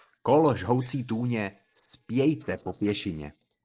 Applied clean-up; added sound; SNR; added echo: neural separator model SepFormer DNS4.